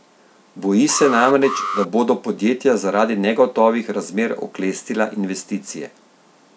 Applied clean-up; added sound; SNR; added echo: none; Alarm; 7 dB; none.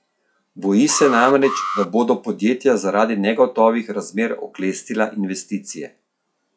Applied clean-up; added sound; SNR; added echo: classical method log-MMSE.